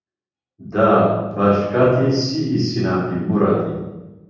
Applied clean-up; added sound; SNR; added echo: none; none; none; reverberation time 1.3 s.